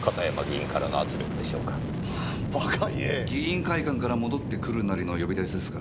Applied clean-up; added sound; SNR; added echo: none; Fixed-wing aircraft, airplane; 2 dB; none.